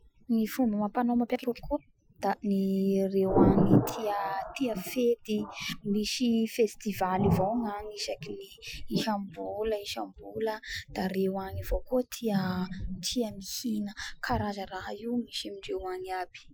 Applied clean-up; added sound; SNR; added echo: classical method Wiener filter.